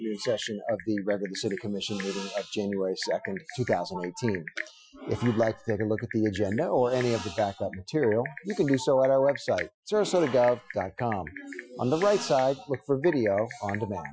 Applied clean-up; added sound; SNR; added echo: classical method Wiener filter.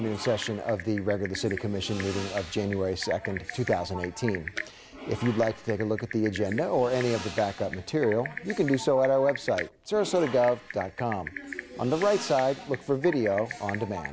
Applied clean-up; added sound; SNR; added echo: none; Typing; 11 dB; none.